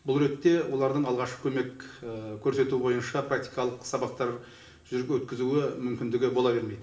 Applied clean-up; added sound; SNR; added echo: none; none; none; reverberation time 0.6 s.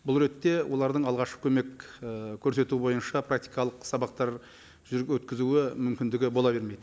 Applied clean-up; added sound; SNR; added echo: none; none; none; none.